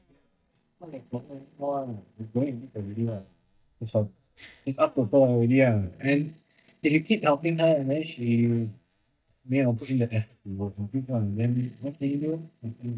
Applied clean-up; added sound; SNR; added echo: neural mask model DeepFilterNet 3.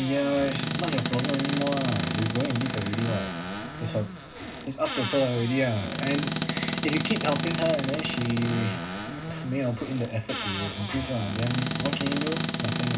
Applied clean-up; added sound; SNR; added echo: none; Squeak / Cupboard open or close; 2 dB; reverberation time 0.2 s.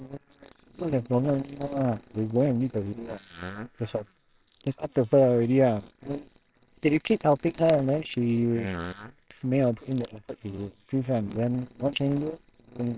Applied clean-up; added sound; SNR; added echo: neural separator model SepFormer WHAMR!.